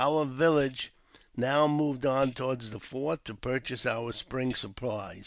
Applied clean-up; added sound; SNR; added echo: none; Tambourine; 11 dB; none.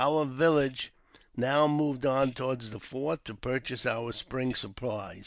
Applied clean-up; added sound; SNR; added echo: neural mask model Resemble Enhance denoiser.